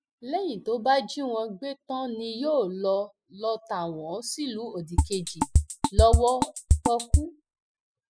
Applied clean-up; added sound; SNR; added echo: classical method spectral subtraction.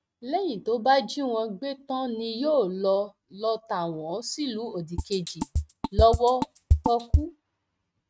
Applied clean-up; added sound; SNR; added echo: neural mask model RNNoise.